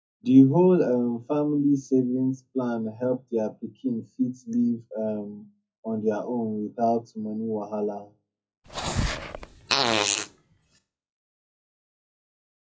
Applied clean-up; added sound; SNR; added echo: classical method WPE with log-MMSE.